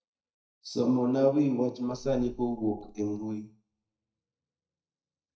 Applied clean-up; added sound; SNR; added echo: neural mask model DeepFilterNet 3.